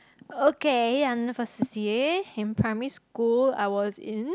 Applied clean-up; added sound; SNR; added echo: none; none; none; none.